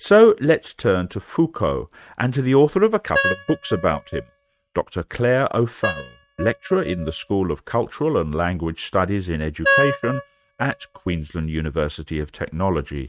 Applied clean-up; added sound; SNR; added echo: neural mask model RNNoise.